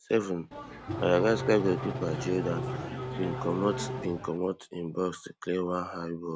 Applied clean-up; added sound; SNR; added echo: none; Race car, auto racing / Engine starting; 5 dB; none.